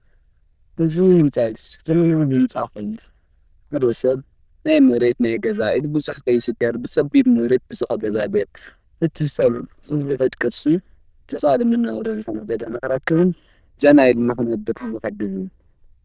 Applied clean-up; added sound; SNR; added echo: neural diffusion model UNIVERSE++.